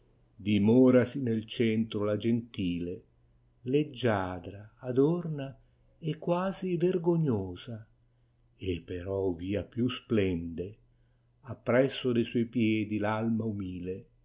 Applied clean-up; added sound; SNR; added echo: none; none; none; none.